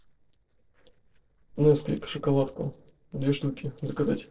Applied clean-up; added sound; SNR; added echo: neural separator model SepFormer DNS4.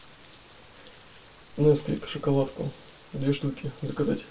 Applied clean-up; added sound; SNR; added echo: none; Rain; 19 dB; reverberation time 0.1 s.